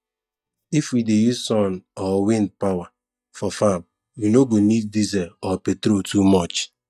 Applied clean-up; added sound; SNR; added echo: neural mask model DeepFilterNet 3.